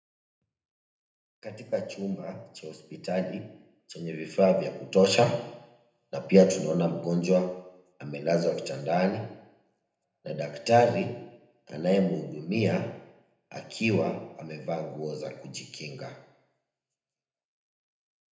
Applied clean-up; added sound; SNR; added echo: none; none; none; reverberation time 0.8 s.